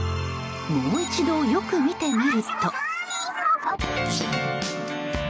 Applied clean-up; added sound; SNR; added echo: none; none; none; none.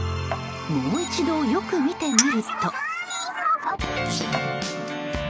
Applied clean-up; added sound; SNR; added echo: none; Chink, clink; 9 dB; none.